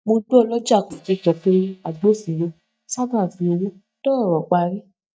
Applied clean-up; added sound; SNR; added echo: neural mask model DeepFilterNet 3.